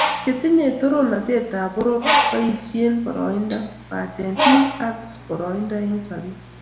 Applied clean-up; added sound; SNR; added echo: none; Bird; 4 dB; reverberation time 0.8 s.